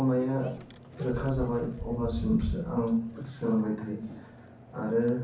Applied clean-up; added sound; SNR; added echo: none; Microwave oven; 10 dB; reverberation time 0.6 s.